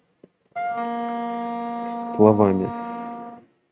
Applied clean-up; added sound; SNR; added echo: neural mask model RNNoise.